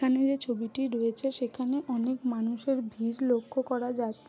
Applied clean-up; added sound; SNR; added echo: none; none; none; none.